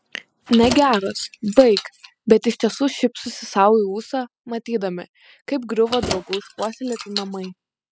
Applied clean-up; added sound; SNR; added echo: classical method spectral subtraction.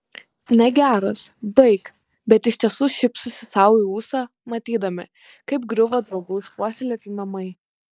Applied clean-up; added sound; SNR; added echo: neural mask model DeepFilterNet 3.